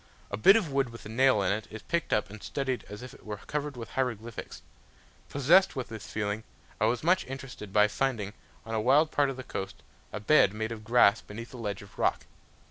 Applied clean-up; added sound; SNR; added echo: none; none; none; none.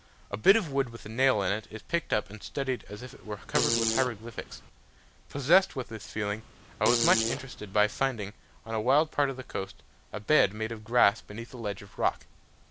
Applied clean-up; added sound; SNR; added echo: none; Fart; 4 dB; none.